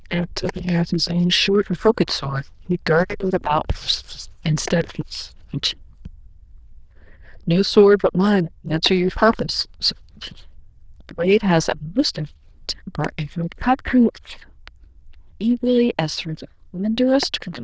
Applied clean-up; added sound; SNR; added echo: neural diffusion model UNIVERSE++.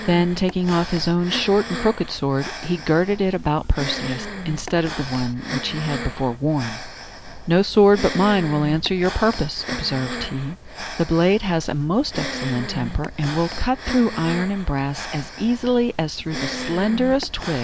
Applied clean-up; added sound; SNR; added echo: none; Breathing; 10 dB; none.